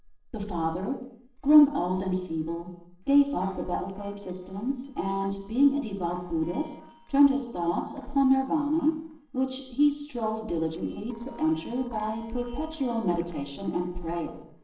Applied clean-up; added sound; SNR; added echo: neural separator model SepFormer DNS4.